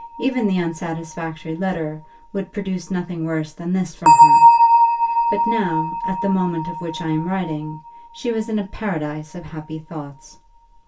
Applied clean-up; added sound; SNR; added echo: none; Bell; -4 dB; reverberation time 0.2 s.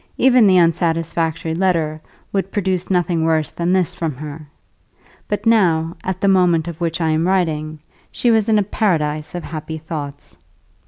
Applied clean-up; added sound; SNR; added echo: none; none; none; none.